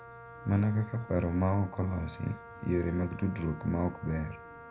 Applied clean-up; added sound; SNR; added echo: none; Wind instrument, woodwind instrument; 17 dB; reverberation time 0.3 s.